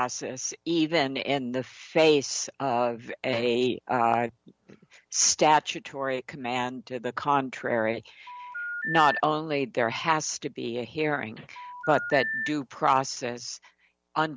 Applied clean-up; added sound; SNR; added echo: none; Telephone; 8 dB; none.